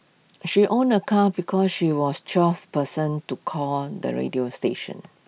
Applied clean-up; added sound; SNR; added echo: none; none; none; none.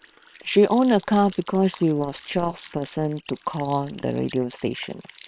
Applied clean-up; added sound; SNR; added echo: neural separator model SepFormer WHAM!.